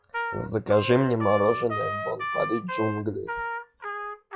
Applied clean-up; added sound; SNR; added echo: classical method log-MMSE.